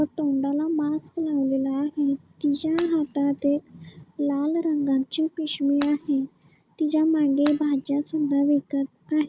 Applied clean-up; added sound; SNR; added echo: none; Shatter; 17 dB; none.